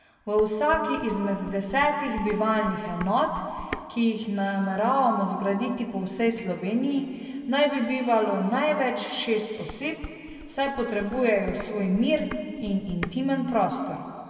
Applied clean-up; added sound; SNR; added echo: none; Dishes, pots, and pans; 16 dB; reverberation time 2.2 s.